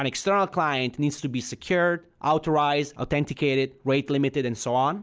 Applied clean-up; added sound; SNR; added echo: none; none; none; none.